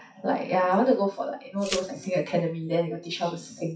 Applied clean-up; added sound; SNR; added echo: classical method WPE with log-MMSE.